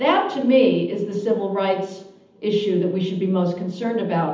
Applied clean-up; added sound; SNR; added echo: none; none; none; reverberation time 0.8 s.